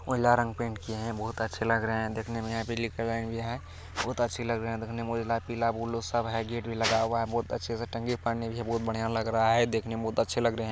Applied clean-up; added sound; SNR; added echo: none; none; none; none.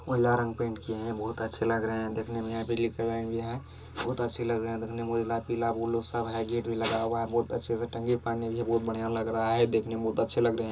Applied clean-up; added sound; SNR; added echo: none; none; none; reverberation time 0.2 s.